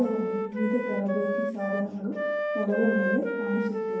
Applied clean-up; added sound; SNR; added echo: none; Wind instrument, woodwind instrument; 1 dB; reverberation time 1.0 s.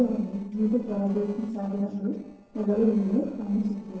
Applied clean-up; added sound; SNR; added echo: neural separator model SepFormer DNS4.